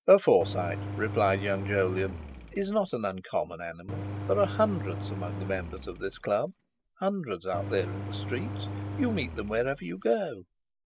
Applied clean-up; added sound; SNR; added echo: none; Engine; 8 dB; none.